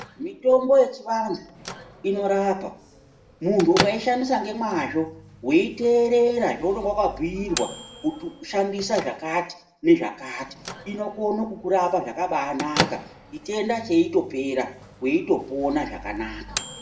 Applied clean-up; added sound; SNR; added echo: none; Microwave oven / Bell; 12 dB; reverberation time 0.4 s.